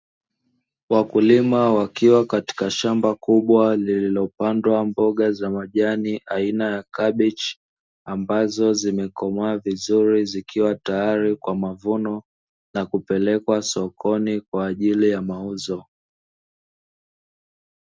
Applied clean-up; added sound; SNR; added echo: none; none; none; none.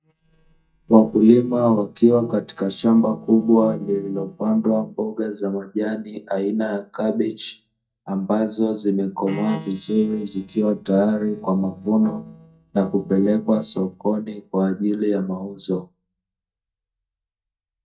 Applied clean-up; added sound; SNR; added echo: neural mask model DeepFilterNet 3.